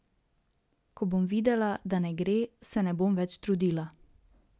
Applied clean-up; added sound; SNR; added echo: none; none; none; none.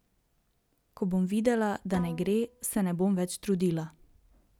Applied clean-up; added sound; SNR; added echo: none; Bowed string instrument; 18 dB; none.